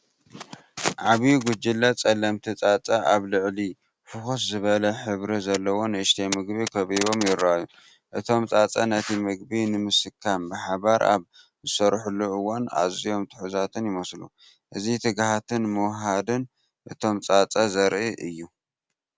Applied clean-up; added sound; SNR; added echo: none; none; none; none.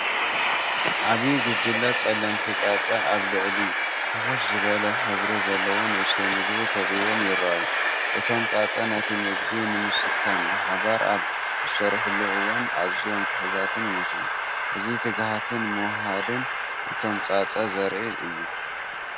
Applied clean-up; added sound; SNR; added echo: none; Tambourine + Train; -4 dB; none.